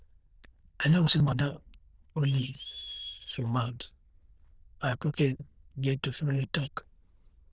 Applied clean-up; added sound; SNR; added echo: neural diffusion model UNIVERSE++.